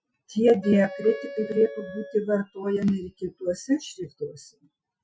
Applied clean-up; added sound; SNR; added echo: classical method Wiener filter.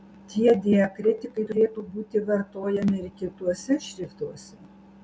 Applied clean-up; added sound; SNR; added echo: none; none; none; none.